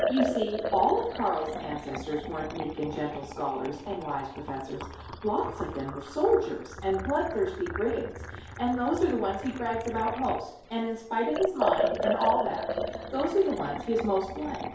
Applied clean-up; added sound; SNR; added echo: none; Liquid; 5 dB; reverberation time 2.4 s.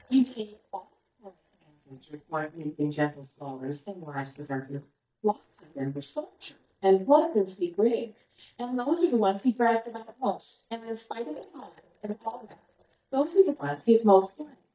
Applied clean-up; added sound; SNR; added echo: neural mask model DeepFilterNet 3.